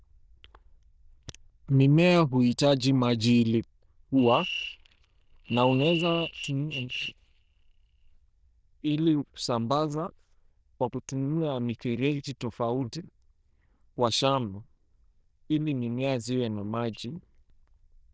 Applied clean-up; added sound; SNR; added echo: neural diffusion model UNIVERSE++.